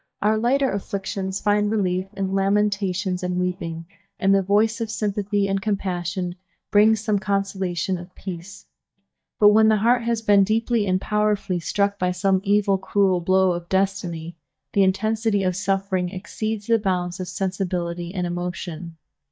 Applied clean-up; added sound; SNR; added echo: neural mask model DeepFilterNet 3.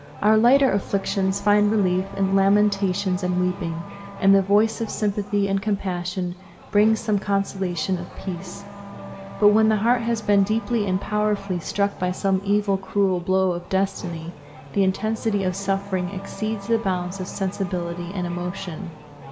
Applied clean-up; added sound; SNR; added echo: none; Race car, auto racing / Accelerating, revving, vroom; 15 dB; reverberation time 0.8 s.